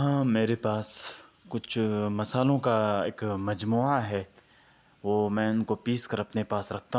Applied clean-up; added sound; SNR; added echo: none; none; none; none.